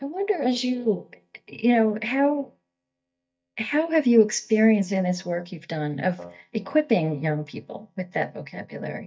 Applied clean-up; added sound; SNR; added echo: neural mask model DeepFilterNet 3.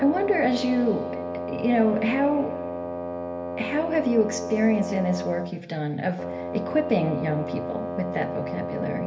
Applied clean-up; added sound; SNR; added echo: none; Wind instrument, woodwind instrument; 6 dB; reverberation time 0.3 s.